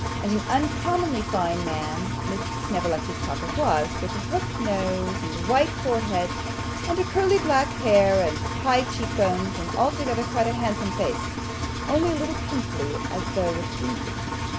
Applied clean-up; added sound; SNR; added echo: none; Engine; 3 dB; none.